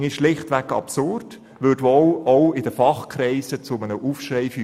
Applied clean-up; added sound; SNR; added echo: none; none; none; none.